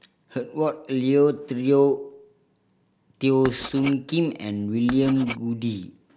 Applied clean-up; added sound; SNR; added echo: none; Writing; 14 dB; none.